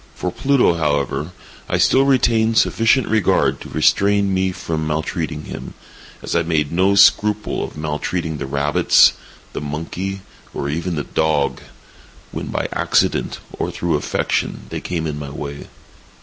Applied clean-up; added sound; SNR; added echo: none; none; none; none.